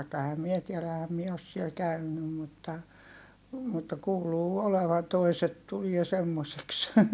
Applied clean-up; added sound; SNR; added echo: none; none; none; none.